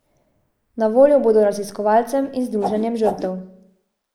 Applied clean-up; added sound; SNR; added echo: neural mask model Resemble Enhance denoiser.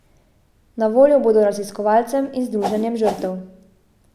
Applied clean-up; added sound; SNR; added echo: none; Whoosh, swoosh, swish; 7 dB; none.